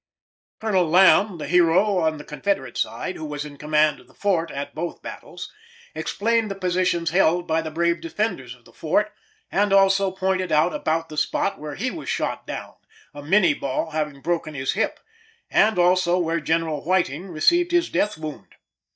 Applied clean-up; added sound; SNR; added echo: neural mask model DeepFilterNet 3.